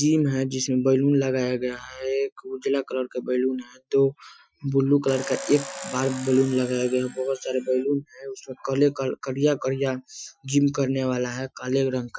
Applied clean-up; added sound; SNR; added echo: classical method Wiener filter.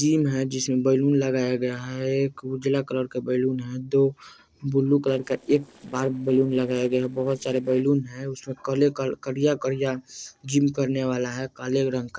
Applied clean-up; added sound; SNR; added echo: neural separator model SepFormer DNS4.